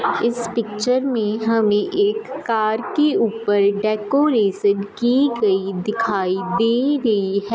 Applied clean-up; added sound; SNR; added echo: none; none; none; none.